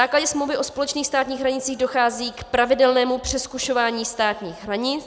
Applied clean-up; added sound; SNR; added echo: none; none; none; none.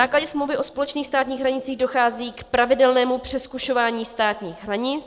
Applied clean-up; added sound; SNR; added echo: neural separator model SepFormer DNS4.